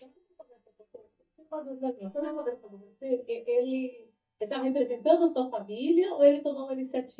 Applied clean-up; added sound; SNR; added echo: neural mask model DeepFilterNet 3.